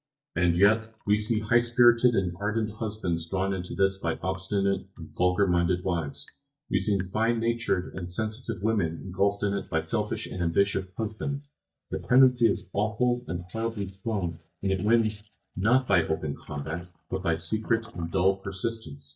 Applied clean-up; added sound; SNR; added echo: neural mask model DeepFilterNet 3.